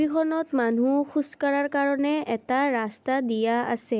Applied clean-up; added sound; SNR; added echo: none; none; none; none.